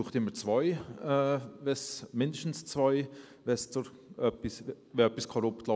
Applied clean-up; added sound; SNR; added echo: none; none; none; none.